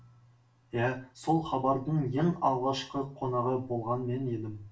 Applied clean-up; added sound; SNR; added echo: none; none; none; reverberation time 0.3 s.